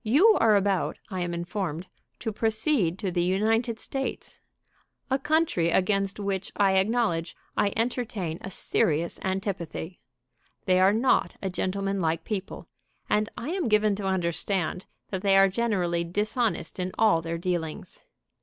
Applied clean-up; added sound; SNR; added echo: none; none; none; none.